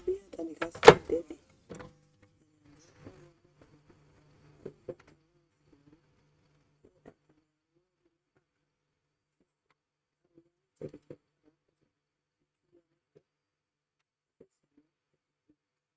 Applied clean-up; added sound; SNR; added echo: neural mask model RNNoise.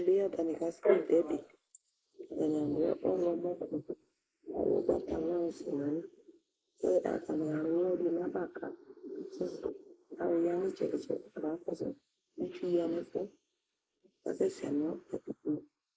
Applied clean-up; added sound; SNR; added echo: neural mask model Resemble Enhance denoiser.